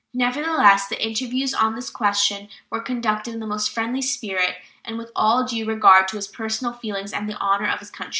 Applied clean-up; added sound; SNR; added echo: none; none; none; none.